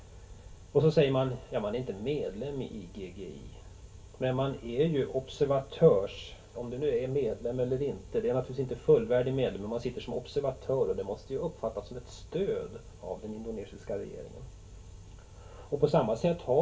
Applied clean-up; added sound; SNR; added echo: none; none; none; reverberation time 0.2 s.